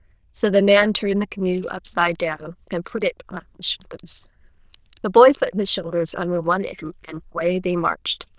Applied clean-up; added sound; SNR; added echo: neural diffusion model UNIVERSE++.